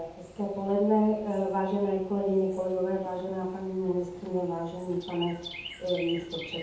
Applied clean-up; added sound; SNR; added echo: none; Chirp, tweet; 17 dB; reverberation time 0.7 s.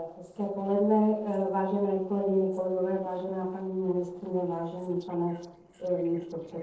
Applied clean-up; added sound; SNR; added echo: neural separator model SepFormer DNS4.